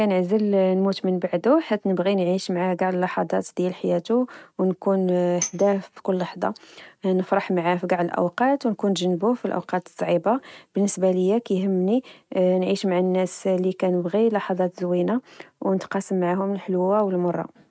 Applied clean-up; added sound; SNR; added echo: neural mask model RNNoise.